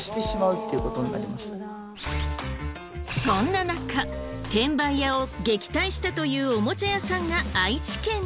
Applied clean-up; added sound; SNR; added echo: none; none; none; none.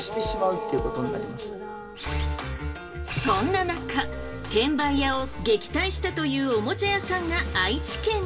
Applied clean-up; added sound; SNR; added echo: none; Wind instrument, woodwind instrument; 18 dB; reverberation time 2.1 s.